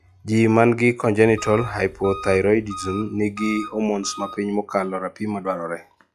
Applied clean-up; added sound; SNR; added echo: classical method log-MMSE.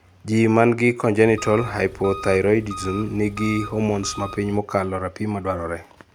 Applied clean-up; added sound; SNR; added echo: none; Engine; 14 dB; none.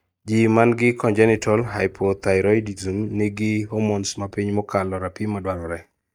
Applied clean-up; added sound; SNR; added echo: neural mask model DeepFilterNet 3.